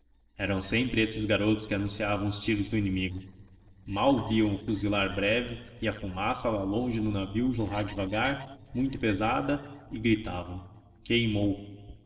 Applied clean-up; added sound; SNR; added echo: neural separator model SepFormer DNS4.